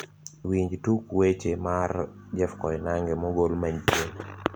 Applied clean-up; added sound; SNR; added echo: none; none; none; none.